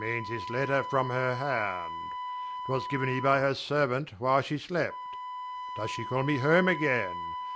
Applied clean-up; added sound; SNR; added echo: none; Wind instrument, woodwind instrument; 8 dB; none.